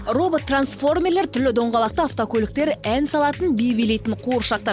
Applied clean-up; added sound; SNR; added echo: none; none; none; none.